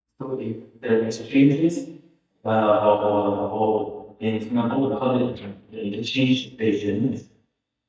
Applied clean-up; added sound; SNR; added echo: neural mask model DeepFilterNet 3.